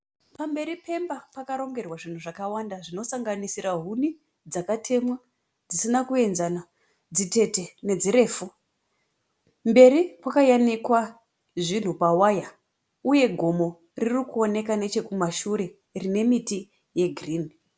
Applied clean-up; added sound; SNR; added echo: none; none; none; none.